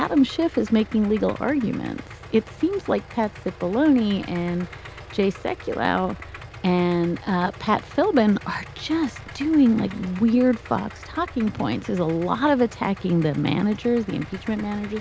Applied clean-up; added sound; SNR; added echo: none; Idling; 17 dB; none.